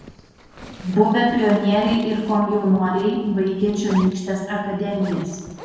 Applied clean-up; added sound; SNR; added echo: none; Zipper (clothing); 18 dB; reverberation time 1.2 s.